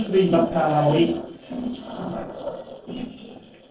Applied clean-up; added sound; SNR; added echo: neural separator model SepFormer DNS4.